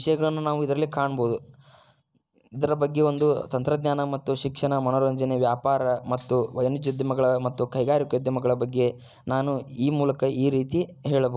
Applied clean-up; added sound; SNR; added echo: none; Rattle (instrument); 11 dB; none.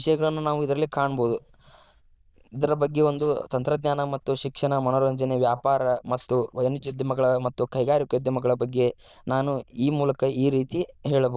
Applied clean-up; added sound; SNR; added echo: neural diffusion model UNIVERSE++.